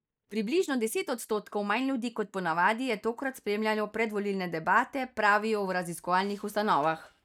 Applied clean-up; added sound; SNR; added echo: neural mask model DeepFilterNet 3.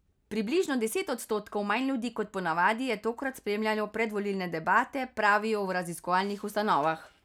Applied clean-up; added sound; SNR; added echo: none; none; none; none.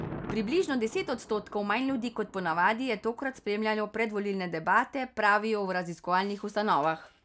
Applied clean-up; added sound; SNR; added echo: none; Thunder; 18 dB; none.